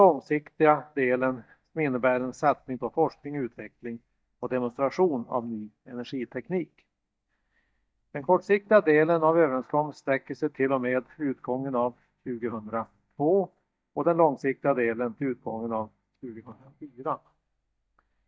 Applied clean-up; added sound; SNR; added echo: neural mask model DeepFilterNet 3.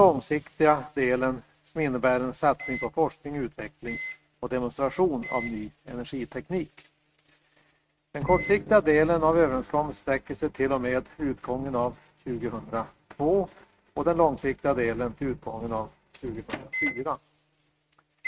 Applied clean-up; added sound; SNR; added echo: neural mask model RNNoise.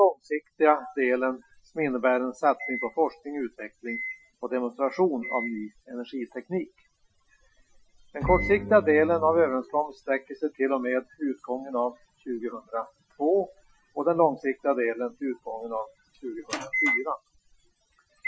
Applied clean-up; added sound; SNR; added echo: classical method Wiener filter.